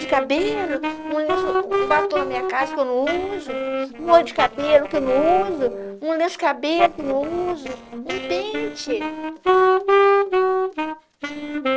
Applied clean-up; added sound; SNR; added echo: neural separator model SepFormer DNS4.